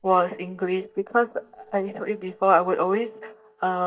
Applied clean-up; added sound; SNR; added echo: neural mask model DeepFilterNet 3.